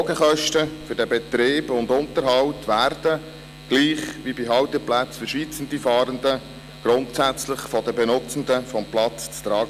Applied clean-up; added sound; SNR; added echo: none; none; none; none.